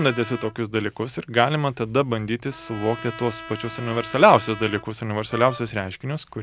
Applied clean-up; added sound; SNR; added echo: none; Trumpet + Wind instrument, woodwind instrument; 17 dB; none.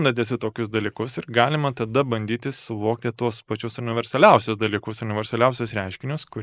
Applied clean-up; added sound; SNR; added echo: neural mask model Resemble Enhance denoiser.